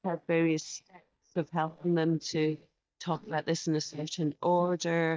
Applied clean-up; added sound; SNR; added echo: neural mask model DeepFilterNet 3.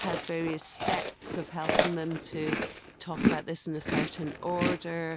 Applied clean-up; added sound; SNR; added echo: none; Chewing, mastication; -2 dB; none.